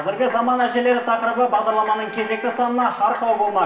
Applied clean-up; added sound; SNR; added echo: none; Wind instrument, woodwind instrument; 19 dB; reverberation time 0.7 s.